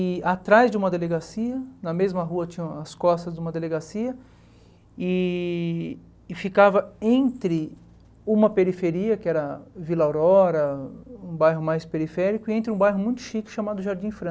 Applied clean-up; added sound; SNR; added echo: none; none; none; none.